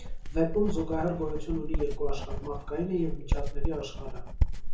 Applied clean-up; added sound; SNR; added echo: none; Writing; -3 dB; reverberation time 0.6 s.